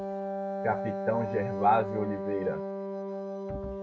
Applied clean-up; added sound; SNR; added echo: none; Wind instrument, woodwind instrument; 3 dB; none.